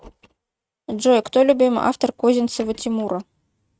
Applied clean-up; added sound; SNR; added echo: neural mask model RNNoise.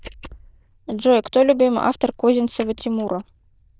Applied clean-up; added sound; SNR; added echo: neural diffusion model UNIVERSE++.